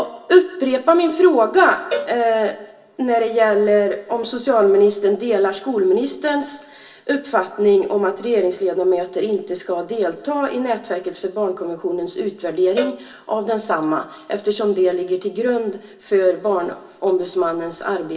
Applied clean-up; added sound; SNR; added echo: none; Cowbell; 13 dB; reverberation time 0.2 s.